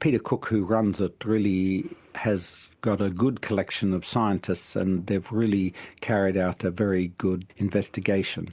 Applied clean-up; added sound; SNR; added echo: none; none; none; none.